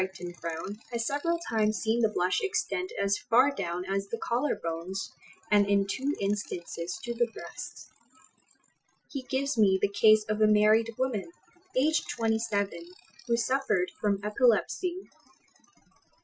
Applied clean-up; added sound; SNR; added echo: classical method Wiener filter.